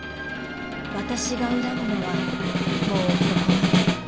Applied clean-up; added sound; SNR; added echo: none; Snare drum; -4 dB; none.